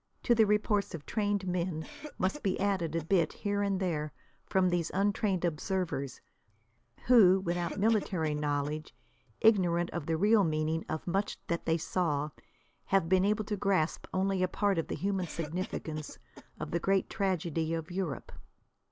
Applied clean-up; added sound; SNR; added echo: none; Cough; 18 dB; none.